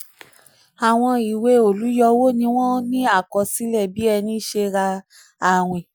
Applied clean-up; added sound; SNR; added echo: none; none; none; none.